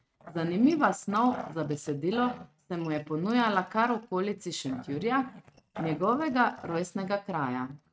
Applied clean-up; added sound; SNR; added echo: neural mask model RNNoise.